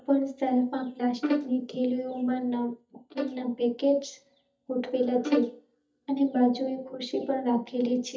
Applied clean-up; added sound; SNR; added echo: neural mask model DeepFilterNet 3.